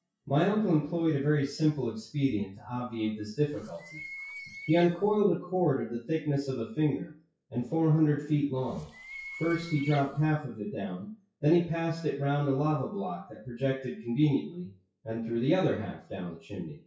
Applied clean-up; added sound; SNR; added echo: classical method WPE with log-MMSE.